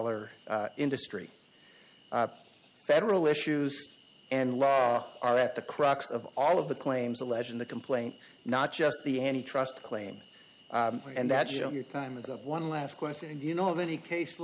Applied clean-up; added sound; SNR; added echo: none; Cricket / Frog; 11 dB; none.